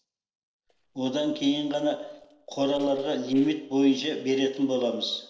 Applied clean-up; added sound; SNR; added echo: neural separator model SepFormer DNS4.